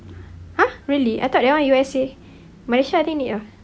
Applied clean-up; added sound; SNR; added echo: none; none; none; none.